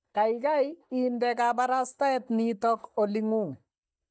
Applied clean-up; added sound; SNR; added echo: neural mask model DeepFilterNet 3.